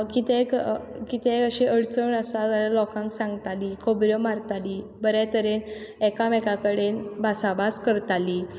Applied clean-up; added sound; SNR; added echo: none; none; none; none.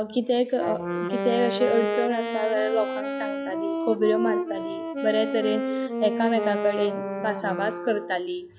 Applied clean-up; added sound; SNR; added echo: classical method log-MMSE.